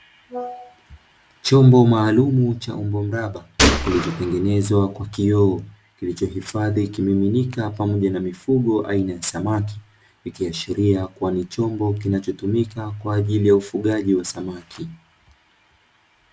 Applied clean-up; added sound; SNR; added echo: none; Gunshot, gunfire; 0 dB; none.